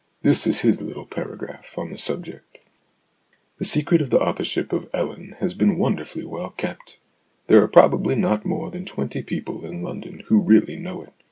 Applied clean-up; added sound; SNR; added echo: none; none; none; none.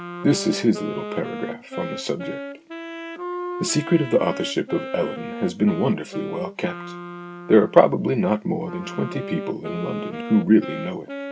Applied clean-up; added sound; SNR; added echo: none; Wind instrument, woodwind instrument; 10 dB; none.